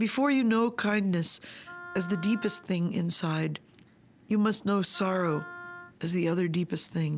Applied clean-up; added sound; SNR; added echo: none; Wind instrument, woodwind instrument; 17 dB; none.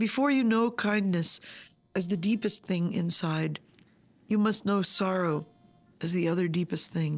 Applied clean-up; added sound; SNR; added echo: neural separator model SepFormer DNS4.